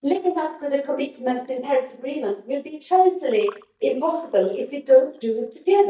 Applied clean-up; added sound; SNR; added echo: neural mask model DeepFilterNet 3.